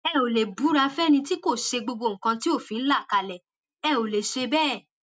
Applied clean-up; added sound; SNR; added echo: none; none; none; none.